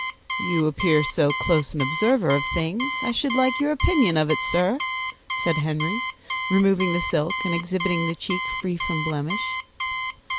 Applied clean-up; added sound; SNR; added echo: none; Alarm; 4 dB; none.